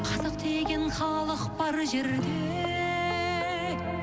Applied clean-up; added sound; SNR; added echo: none; Acoustic guitar; 16 dB; none.